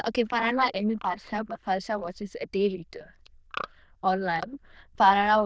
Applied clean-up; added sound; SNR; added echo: neural diffusion model UNIVERSE++.